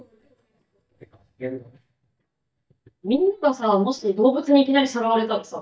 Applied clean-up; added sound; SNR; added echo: neural mask model DeepFilterNet 3.